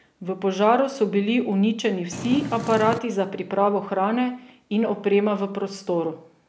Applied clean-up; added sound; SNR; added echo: none; Purr; 8 dB; none.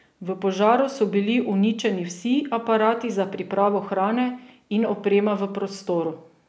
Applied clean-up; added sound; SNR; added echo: none; none; none; none.